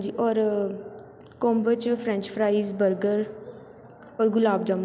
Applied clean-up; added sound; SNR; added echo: none; none; none; none.